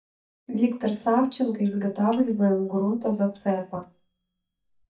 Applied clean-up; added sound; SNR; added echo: neural mask model DeepFilterNet 3.